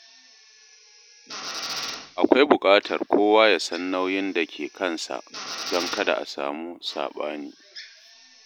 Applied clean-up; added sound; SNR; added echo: none; Drill; 14 dB; none.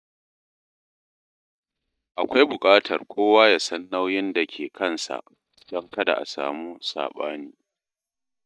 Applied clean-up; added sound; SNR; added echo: neural mask model DeepFilterNet 3.